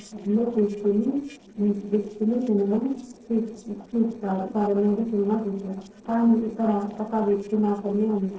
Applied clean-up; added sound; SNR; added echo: neural separator model SepFormer DNS4.